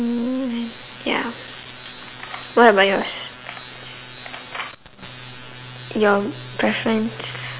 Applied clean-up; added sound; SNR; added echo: none; none; none; none.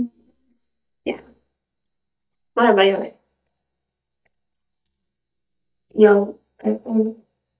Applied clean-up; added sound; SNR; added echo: neural mask model DeepFilterNet 3.